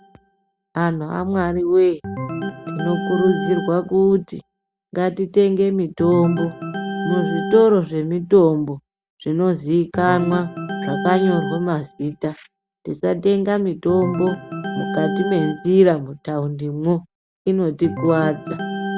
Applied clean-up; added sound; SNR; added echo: none; Organ; 9 dB; none.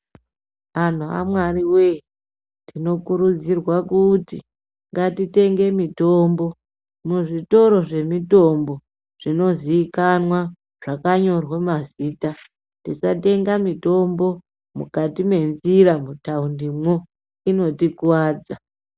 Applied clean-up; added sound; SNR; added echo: none; none; none; none.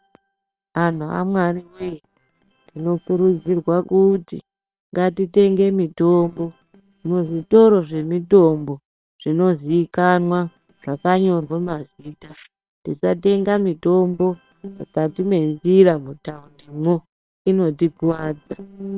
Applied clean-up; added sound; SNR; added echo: neural separator model SepFormer WHAM!.